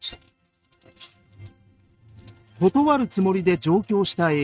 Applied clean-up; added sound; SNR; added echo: neural mask model RNNoise.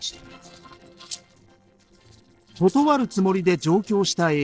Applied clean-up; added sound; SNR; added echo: neural separator model SepFormer DNS4.